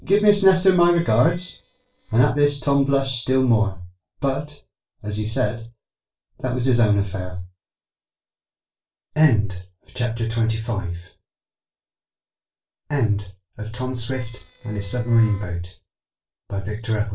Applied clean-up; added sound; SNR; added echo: neural separator model SepFormer DNS4.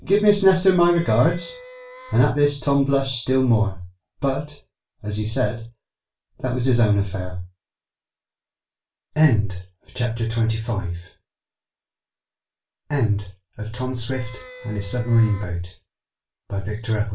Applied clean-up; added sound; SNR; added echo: none; Wind instrument, woodwind instrument; 18 dB; reverberation time 0.2 s.